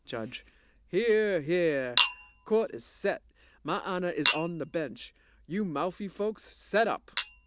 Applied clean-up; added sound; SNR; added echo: none; Chink, clink; -2 dB; none.